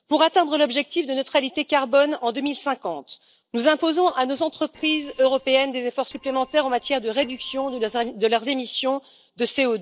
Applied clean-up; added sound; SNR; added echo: neural separator model SepFormer DNS4.